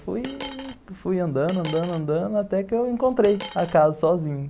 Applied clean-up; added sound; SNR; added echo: none; Coin (dropping); 12 dB; none.